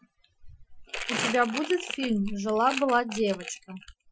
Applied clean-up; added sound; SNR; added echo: classical method Wiener filter.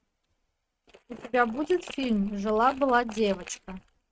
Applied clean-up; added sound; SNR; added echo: neural mask model RNNoise.